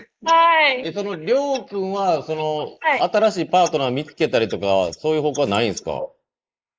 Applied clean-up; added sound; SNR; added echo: neural mask model Resemble Enhance denoiser.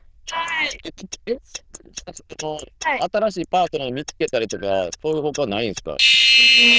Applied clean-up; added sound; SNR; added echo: neural diffusion model UNIVERSE++.